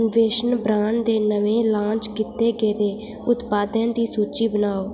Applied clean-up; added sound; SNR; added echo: none; none; none; none.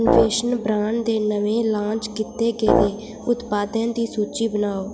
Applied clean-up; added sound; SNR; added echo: none; Brass instrument; 1 dB; none.